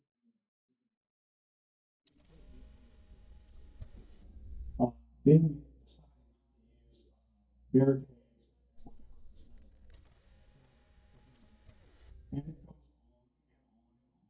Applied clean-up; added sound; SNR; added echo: neural mask model DeepFilterNet 3.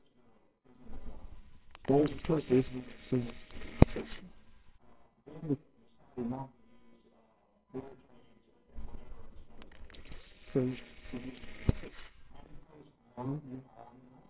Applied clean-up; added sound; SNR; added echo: neural separator model SepFormer WHAMR!.